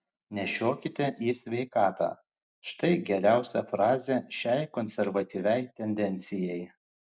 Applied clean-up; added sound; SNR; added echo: none; none; none; none.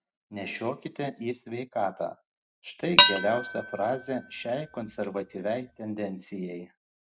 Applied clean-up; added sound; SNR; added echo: none; Dishes, pots, and pans; -5 dB; none.